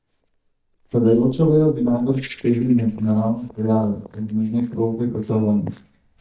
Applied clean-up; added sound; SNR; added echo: neural mask model DeepFilterNet 3.